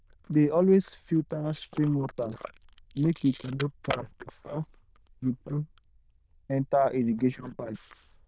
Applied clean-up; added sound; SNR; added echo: neural diffusion model UNIVERSE++.